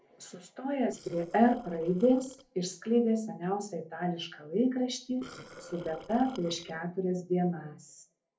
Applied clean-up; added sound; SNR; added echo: neural separator model SepFormer DNS4.